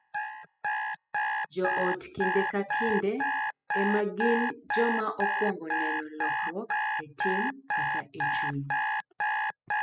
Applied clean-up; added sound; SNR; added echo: classical method spectral subtraction.